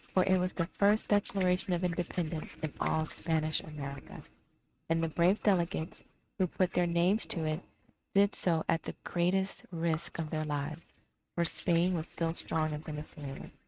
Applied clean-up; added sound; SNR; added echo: neural mask model RNNoise.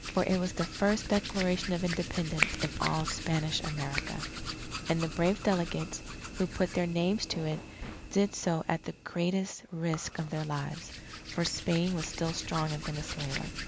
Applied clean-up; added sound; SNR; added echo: none; Hands; 7 dB; none.